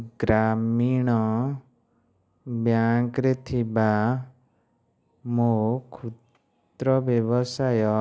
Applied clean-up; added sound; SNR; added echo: none; none; none; none.